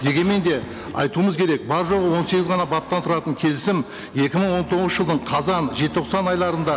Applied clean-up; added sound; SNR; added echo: none; Engine starting / Accelerating, revving, vroom / Motor vehicle (road); 17 dB; none.